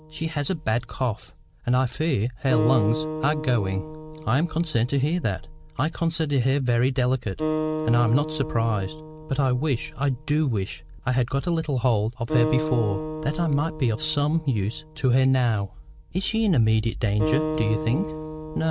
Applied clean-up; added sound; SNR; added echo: none; Acoustic guitar; 9 dB; none.